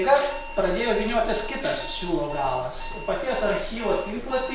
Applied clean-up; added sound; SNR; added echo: none; Alarm; 16 dB; none.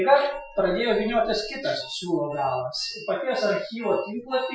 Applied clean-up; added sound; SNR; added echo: classical method Wiener filter.